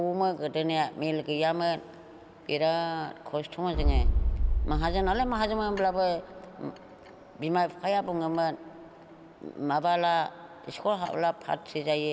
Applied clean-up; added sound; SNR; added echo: none; Boom; -2 dB; none.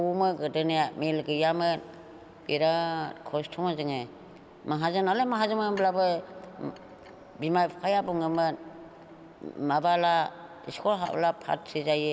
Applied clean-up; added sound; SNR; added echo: none; none; none; none.